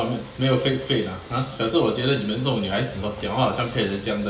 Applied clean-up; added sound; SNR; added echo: none; Bird; 17 dB; reverberation time 0.8 s.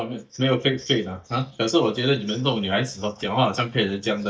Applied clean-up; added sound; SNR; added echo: neural mask model DeepFilterNet 3.